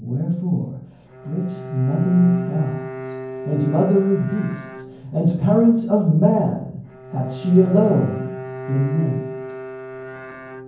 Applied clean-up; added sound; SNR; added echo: none; Bowed string instrument; 12 dB; reverberation time 0.9 s.